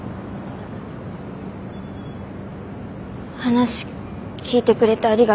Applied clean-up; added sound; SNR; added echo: none; none; none; none.